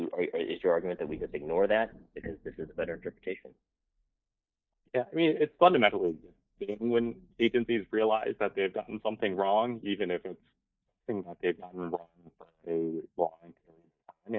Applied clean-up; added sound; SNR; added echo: neural mask model DeepFilterNet 3.